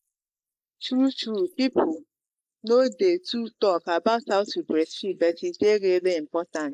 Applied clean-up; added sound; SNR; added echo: neural mask model Resemble Enhance denoiser.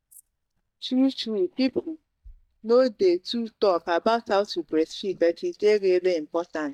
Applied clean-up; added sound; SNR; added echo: neural mask model DeepFilterNet 3.